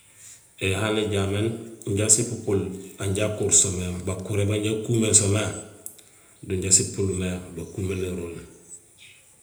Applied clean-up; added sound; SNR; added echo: none; none; none; reverberation time 0.8 s.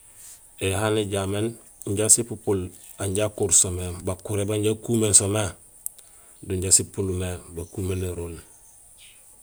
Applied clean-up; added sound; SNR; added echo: none; none; none; none.